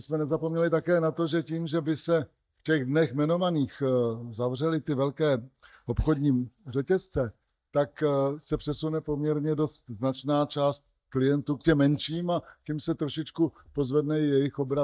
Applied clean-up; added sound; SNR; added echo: neural mask model DeepFilterNet 3.